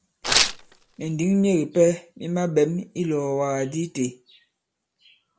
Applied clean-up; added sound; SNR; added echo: none; Tearing; 1 dB; none.